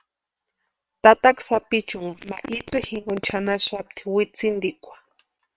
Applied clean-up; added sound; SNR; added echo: neural separator model SepFormer WHAM!.